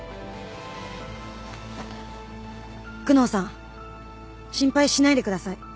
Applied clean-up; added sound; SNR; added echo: none; none; none; none.